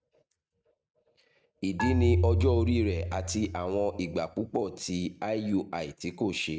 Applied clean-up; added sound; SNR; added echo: neural mask model RNNoise.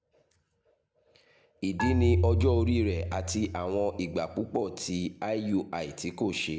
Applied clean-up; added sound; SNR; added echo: none; Marimba, xylophone; 0 dB; none.